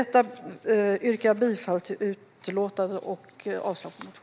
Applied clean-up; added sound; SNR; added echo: none; none; none; none.